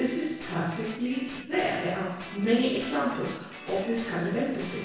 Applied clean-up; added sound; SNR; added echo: none; Guitar; 15 dB; reverberation time 1.1 s.